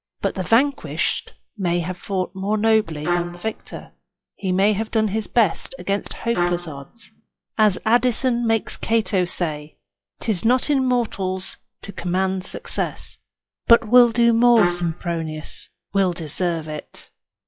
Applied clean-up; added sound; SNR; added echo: classical method log-MMSE.